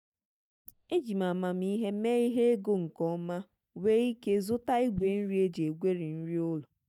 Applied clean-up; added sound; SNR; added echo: neural mask model DeepFilterNet 3.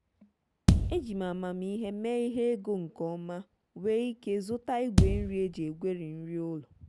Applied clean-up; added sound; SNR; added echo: none; Bass drum; -4 dB; none.